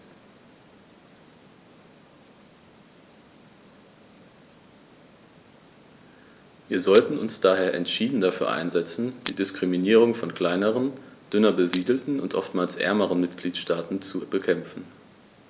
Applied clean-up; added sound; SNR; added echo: none; Shatter; 15 dB; none.